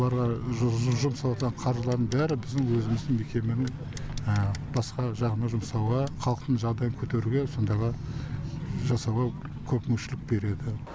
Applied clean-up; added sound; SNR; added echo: none; none; none; none.